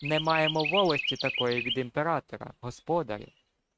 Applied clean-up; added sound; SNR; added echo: neural mask model RNNoise.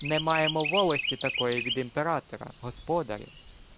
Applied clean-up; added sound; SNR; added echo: none; Chirp, tweet; 5 dB; none.